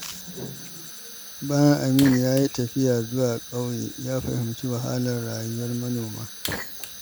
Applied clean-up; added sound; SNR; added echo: none; Fire; 12 dB; none.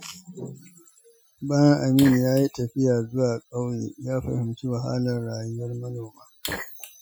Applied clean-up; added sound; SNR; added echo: classical method Wiener filter.